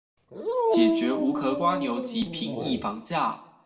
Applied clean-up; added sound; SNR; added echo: none; Dog; -1 dB; reverberation time 0.6 s.